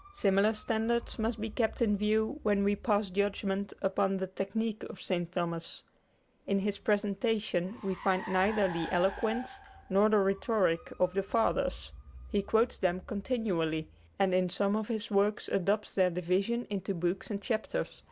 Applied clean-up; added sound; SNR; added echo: none; Car; 18 dB; none.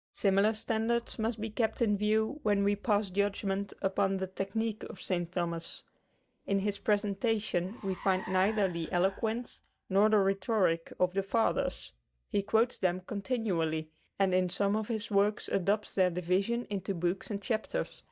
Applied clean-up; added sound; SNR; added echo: neural mask model DeepFilterNet 3.